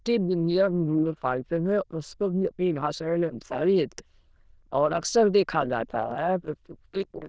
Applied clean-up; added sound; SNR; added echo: neural diffusion model UNIVERSE++.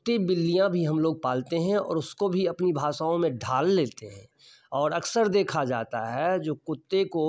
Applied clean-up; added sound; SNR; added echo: none; none; none; none.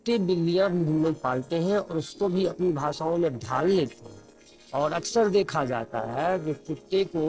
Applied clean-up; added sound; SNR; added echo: neural separator model SepFormer DNS4.